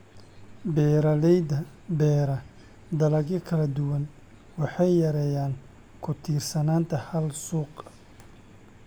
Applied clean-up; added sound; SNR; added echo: none; none; none; none.